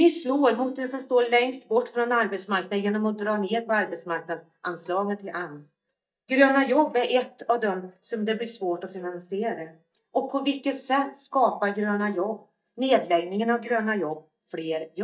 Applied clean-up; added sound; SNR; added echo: neural mask model DeepFilterNet 3.